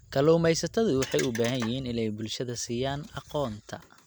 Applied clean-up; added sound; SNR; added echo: none; none; none; none.